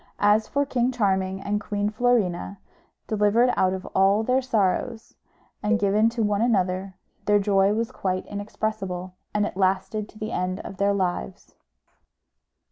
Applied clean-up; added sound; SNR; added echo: none; Cowbell; 16 dB; none.